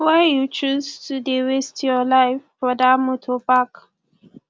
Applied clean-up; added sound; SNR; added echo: none; none; none; none.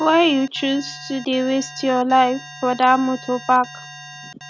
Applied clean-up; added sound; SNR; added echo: none; Alarm; 18 dB; none.